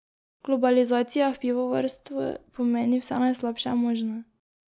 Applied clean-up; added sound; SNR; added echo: none; none; none; none.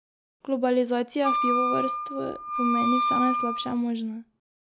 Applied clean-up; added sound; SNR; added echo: none; Wind instrument, woodwind instrument; -1 dB; none.